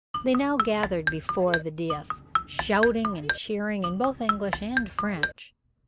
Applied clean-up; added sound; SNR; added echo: none; Marimba, xylophone; 2 dB; none.